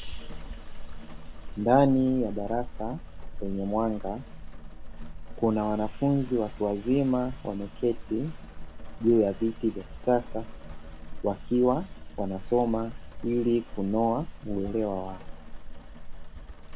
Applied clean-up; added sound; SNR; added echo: none; Rain; 8 dB; none.